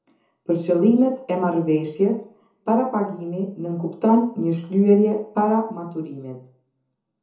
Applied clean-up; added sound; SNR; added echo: none; none; none; reverberation time 0.6 s.